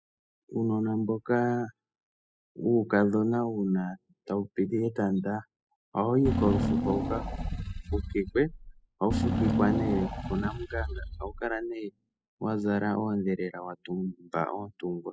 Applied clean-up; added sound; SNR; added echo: classical method spectral subtraction.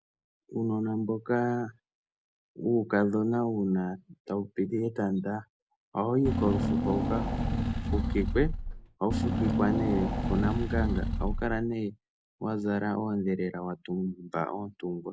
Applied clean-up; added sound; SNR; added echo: none; Engine / Car; -1 dB; none.